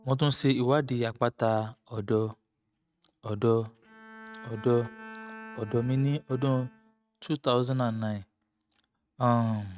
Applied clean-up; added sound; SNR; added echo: neural mask model RNNoise.